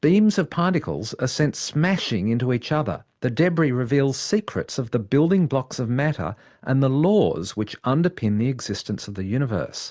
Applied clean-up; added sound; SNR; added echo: none; none; none; none.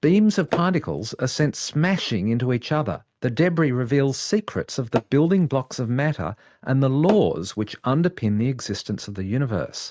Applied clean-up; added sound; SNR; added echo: neural mask model RNNoise.